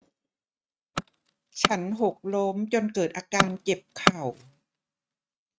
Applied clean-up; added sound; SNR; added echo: neural mask model RNNoise.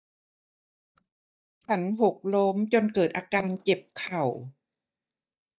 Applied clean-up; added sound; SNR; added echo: neural mask model DeepFilterNet 3.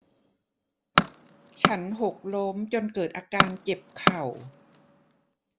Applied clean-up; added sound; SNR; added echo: none; Tools; -4 dB; none.